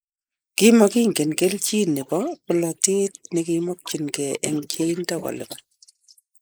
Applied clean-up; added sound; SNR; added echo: neural mask model Resemble Enhance denoiser.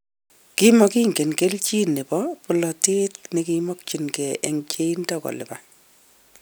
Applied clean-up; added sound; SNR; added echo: none; none; none; none.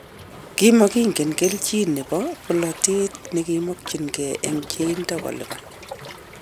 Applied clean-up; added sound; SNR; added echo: none; Waves, surf + Tambourine; 15 dB; none.